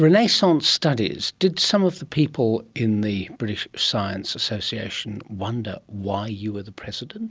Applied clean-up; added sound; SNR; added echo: none; none; none; none.